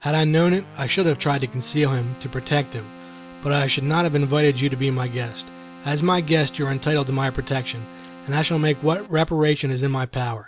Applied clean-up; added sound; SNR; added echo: none; Keyboard (musical); 20 dB; none.